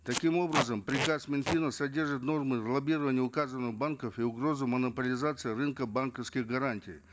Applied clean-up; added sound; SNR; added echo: none; Packing tape, duct tape; 5 dB; none.